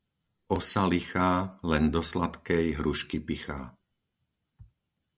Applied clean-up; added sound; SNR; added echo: none; none; none; none.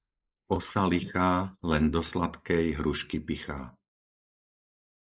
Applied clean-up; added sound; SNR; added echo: neural mask model Resemble Enhance denoiser.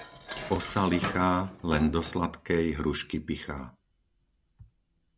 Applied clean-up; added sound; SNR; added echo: none; Dishes, pots, and pans; 12 dB; none.